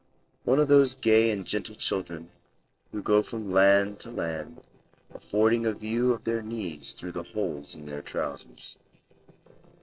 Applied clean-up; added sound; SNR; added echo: neural separator model SepFormer DNS4.